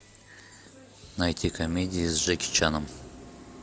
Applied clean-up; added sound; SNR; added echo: none; none; none; none.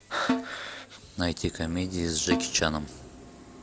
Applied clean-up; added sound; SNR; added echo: none; Snare drum + Breathing; 2 dB; none.